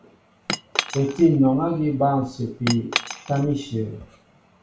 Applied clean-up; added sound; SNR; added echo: none; Cutlery, silverware / Chink, clink; 9 dB; reverberation time 0.4 s.